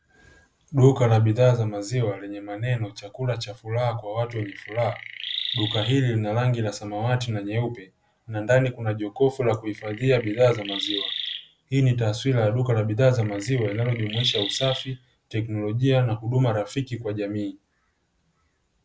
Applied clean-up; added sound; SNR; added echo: none; Chirp, tweet; 9 dB; none.